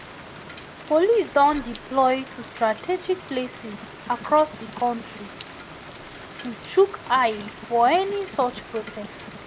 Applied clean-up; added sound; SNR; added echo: none; Rain; 16 dB; none.